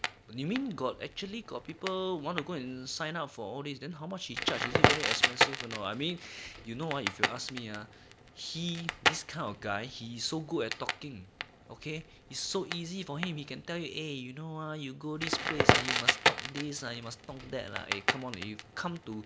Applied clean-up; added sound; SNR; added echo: none; Crackle; -3 dB; none.